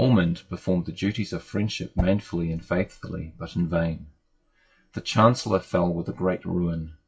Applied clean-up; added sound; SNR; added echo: classical method WPE with log-MMSE.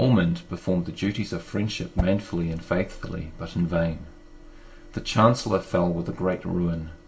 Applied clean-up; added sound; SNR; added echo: none; Whoosh, swoosh, swish; 3 dB; reverberation time 0.2 s.